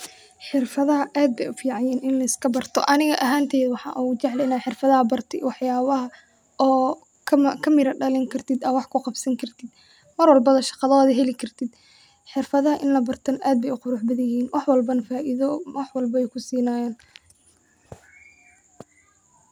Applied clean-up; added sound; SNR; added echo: none; none; none; none.